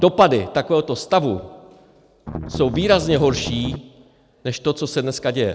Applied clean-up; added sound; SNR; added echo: none; Strum; 8 dB; none.